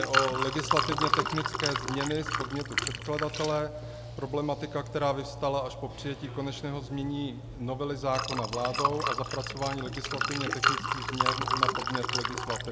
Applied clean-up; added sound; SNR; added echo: none; Liquid; -1 dB; none.